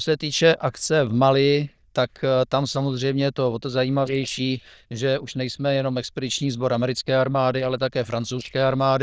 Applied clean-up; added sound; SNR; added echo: neural diffusion model UNIVERSE++.